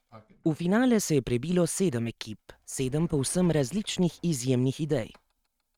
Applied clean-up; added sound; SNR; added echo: neural mask model RNNoise.